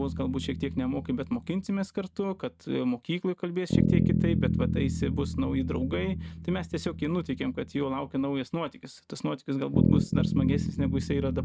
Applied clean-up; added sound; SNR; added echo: neural mask model RNNoise.